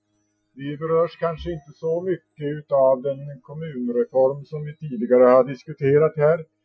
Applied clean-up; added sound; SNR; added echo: classical method Wiener filter.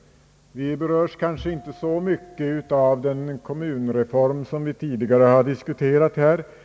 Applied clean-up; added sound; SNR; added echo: none; none; none; none.